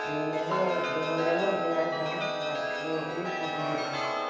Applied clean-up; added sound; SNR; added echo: none; Chime; -1 dB; reverberation time 0.9 s.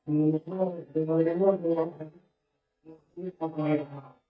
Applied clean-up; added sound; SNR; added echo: neural mask model DeepFilterNet 3.